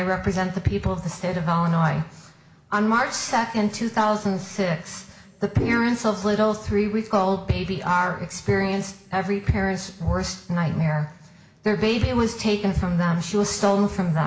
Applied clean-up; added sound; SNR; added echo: none; none; none; reverberation time 2.0 s.